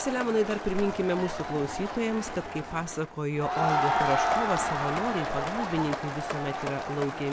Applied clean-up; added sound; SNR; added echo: none; Crowd; 1 dB; none.